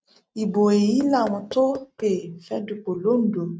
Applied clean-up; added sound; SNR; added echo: neural mask model RNNoise.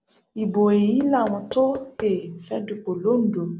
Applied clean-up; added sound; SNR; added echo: none; Knock / Wood; 19 dB; none.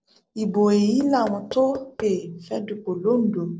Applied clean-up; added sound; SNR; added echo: neural separator model SepFormer DNS4.